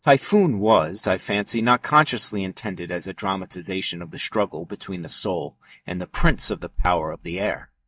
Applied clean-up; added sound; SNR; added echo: neural mask model DeepFilterNet 3.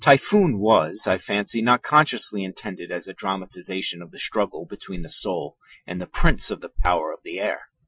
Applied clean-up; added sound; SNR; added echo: classical method Wiener filter.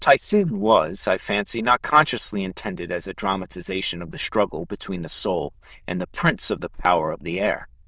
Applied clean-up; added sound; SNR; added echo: neural diffusion model UNIVERSE++.